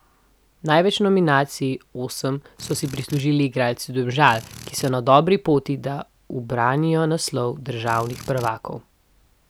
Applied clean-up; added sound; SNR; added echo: none; Drill; 17 dB; none.